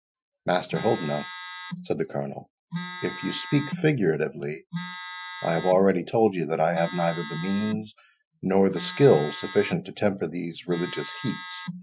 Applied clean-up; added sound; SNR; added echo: classical method Wiener filter.